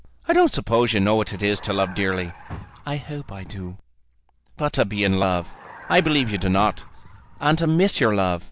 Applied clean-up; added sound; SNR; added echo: none; Vehicle; 19 dB; none.